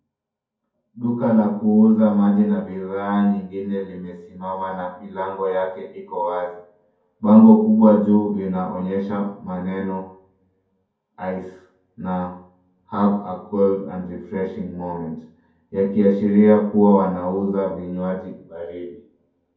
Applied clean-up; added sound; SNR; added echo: none; none; none; reverberation time 0.6 s.